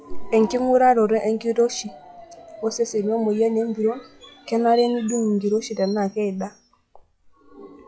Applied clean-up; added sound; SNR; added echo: classical method log-MMSE.